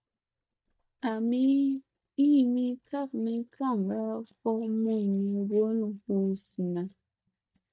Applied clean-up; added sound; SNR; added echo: neural mask model DeepFilterNet 3.